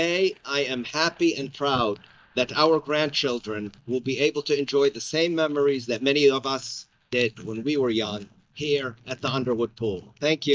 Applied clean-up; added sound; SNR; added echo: neural mask model DeepFilterNet 3.